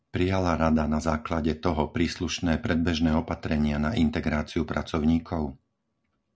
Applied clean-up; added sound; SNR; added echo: none; none; none; none.